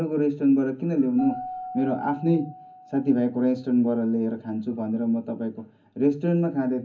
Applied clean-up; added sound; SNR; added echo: none; Keyboard (musical); 18 dB; reverberation time 0.4 s.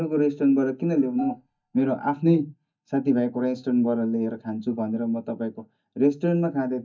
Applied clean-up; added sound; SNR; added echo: neural mask model DeepFilterNet 3.